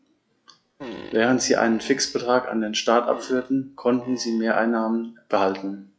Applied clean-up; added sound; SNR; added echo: classical method log-MMSE.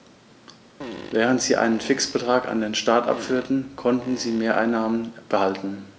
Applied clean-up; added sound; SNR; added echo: none; Fart; 17 dB; none.